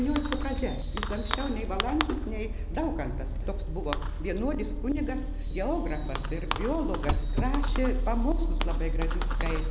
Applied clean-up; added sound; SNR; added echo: none; Fireworks; -3 dB; none.